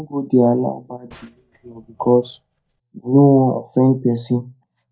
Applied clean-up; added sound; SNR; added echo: neural mask model DeepFilterNet 3.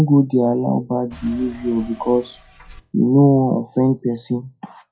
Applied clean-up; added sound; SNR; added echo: classical method WPE with log-MMSE.